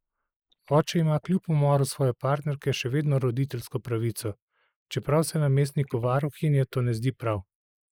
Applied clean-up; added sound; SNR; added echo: neural mask model Resemble Enhance denoiser.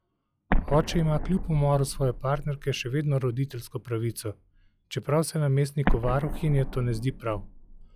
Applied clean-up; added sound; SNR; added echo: classical method log-MMSE.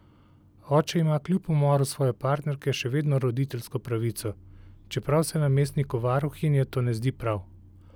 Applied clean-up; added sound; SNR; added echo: none; none; none; none.